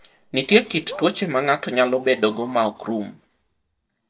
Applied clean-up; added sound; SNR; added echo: neural mask model DeepFilterNet 3.